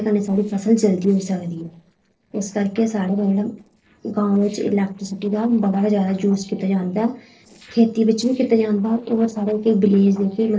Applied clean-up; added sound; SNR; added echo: neural separator model SepFormer DNS4.